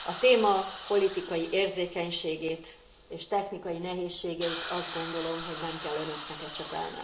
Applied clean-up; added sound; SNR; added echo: none; Hiss; 8 dB; reverberation time 0.6 s.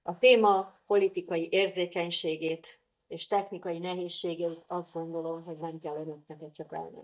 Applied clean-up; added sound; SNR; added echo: neural mask model DeepFilterNet 3.